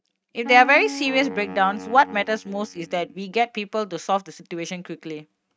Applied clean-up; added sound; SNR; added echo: neural mask model RNNoise.